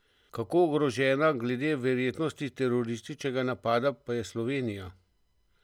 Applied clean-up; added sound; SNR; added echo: none; none; none; none.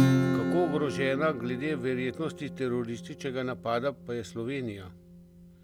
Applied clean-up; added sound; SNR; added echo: none; Acoustic guitar / Strum; 0 dB; none.